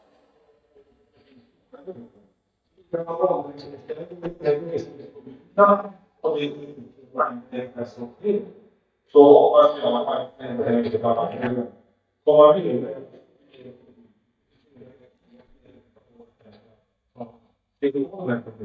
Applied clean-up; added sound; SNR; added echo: neural mask model DeepFilterNet 3.